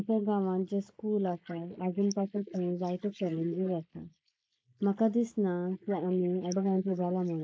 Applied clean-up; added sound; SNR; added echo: neural mask model Resemble Enhance denoiser.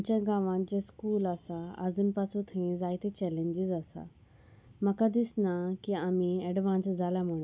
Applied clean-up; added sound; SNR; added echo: none; none; none; none.